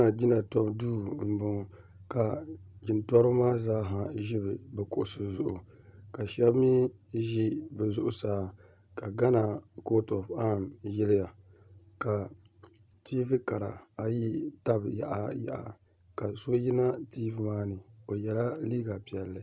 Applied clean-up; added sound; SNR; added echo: none; none; none; none.